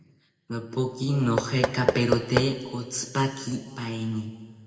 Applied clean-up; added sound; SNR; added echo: none; Knock / Wood; 2 dB; reverberation time 1.7 s.